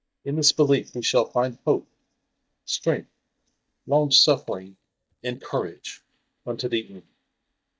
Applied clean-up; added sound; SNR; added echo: neural mask model DeepFilterNet 3.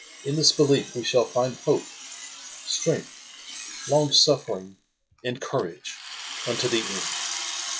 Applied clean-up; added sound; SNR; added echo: classical method log-MMSE.